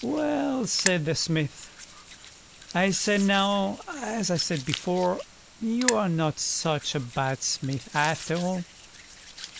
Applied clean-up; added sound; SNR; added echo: none; Hands; 11 dB; none.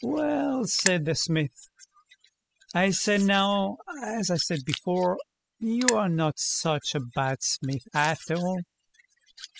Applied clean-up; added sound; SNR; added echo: classical method spectral subtraction.